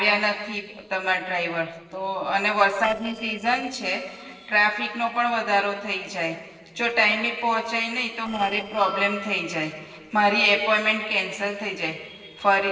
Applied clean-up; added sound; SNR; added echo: neural separator model SepFormer DNS4.